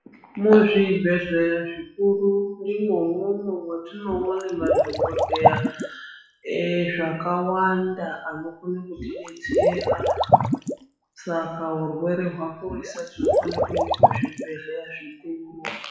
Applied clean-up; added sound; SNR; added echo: classical method WPE with log-MMSE.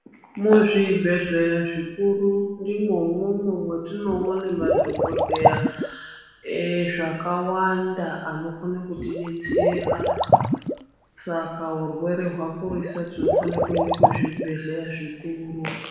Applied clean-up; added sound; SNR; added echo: none; Liquid; 0 dB; reverberation time 1.1 s.